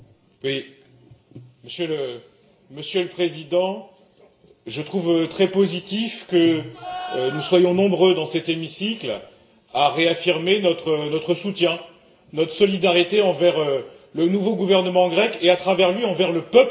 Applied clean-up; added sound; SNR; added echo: none; Livestock, farm animals, working animals; 14 dB; reverberation time 0.6 s.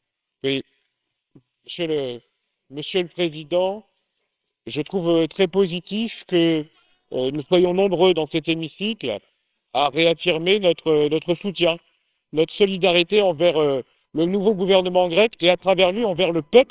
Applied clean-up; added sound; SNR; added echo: neural separator model SepFormer WHAMR!.